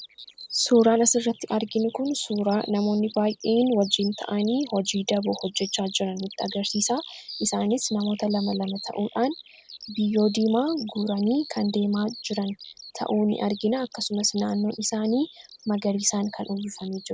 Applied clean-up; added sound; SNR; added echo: none; Bird vocalization, bird call, bird song; 18 dB; none.